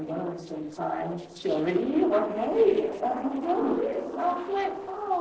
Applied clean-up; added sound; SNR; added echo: neural separator model SepFormer DNS4.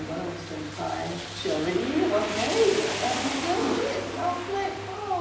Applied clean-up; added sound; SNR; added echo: none; Rain; 5 dB; reverberation time 0.9 s.